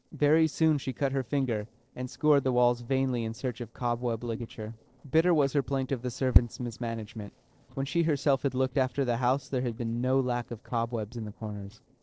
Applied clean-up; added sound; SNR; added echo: neural separator model SepFormer DNS4.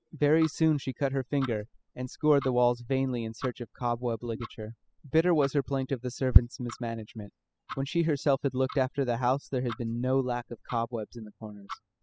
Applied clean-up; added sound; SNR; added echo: classical method spectral subtraction.